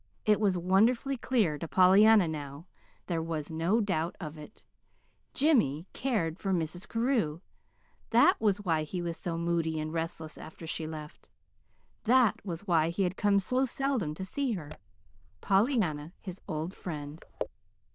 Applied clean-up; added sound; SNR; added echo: neural diffusion model UNIVERSE++.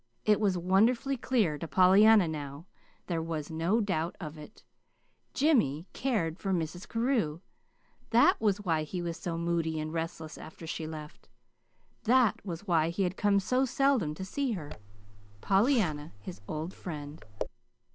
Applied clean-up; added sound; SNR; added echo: none; Zipper (clothing); 10 dB; none.